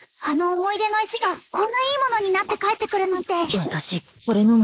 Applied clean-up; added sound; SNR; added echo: neural mask model Resemble Enhance denoiser.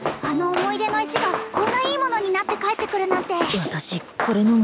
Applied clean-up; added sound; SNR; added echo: none; Run; 6 dB; none.